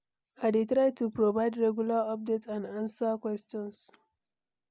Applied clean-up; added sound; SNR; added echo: none; none; none; none.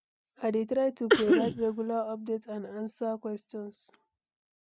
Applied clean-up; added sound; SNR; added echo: neural mask model RNNoise.